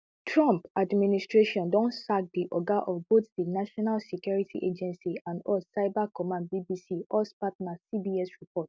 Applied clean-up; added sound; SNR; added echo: none; none; none; none.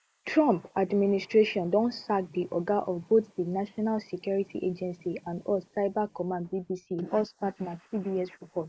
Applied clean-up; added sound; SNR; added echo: neural mask model Resemble Enhance denoiser.